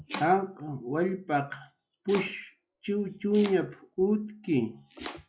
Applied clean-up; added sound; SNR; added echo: classical method log-MMSE.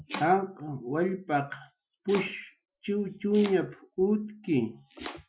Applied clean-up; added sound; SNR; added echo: classical method Wiener filter.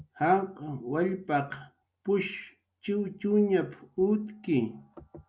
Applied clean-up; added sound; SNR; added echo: none; none; none; none.